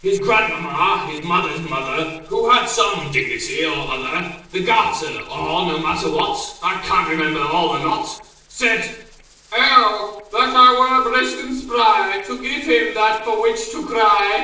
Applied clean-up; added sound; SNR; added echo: neural separator model SepFormer DNS4.